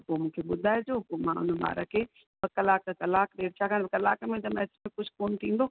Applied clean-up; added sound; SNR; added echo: none; none; none; none.